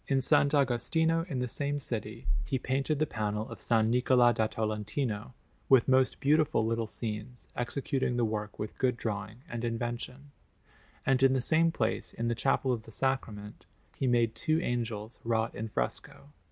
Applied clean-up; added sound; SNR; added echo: none; none; none; none.